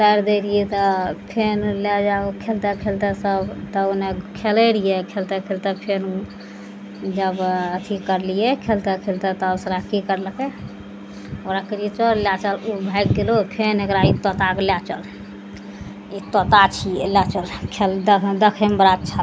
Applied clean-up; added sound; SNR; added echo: none; none; none; none.